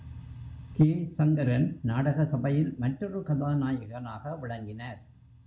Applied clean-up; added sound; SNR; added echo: none; none; none; none.